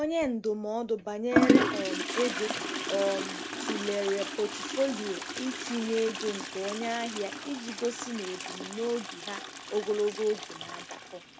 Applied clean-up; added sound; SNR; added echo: none; Toilet flush; 1 dB; none.